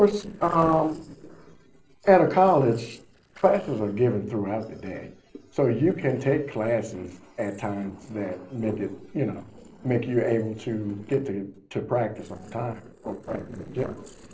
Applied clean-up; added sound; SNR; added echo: neural separator model SepFormer DNS4.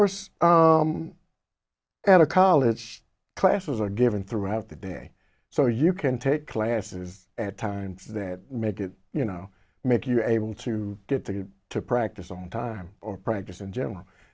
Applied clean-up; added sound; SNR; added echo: none; none; none; none.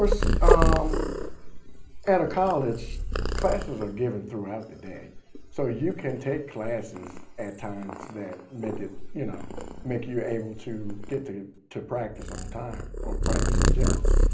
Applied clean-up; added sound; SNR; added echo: none; Purr; -4 dB; reverberation time 0.5 s.